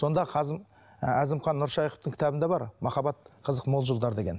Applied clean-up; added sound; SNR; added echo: none; none; none; none.